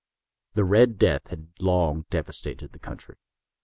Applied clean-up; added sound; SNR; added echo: none; none; none; none.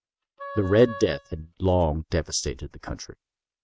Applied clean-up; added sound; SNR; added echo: neural mask model RNNoise.